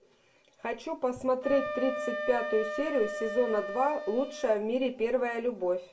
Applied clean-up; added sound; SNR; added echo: none; Wind instrument, woodwind instrument; 8 dB; reverberation time 0.2 s.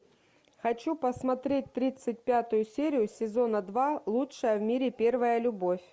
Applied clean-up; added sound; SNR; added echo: none; none; none; none.